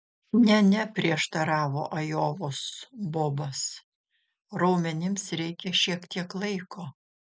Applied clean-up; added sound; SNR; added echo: none; none; none; none.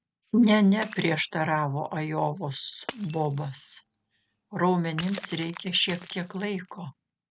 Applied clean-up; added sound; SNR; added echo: none; Shatter; 17 dB; none.